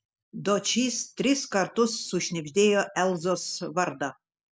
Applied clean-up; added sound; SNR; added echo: none; none; none; none.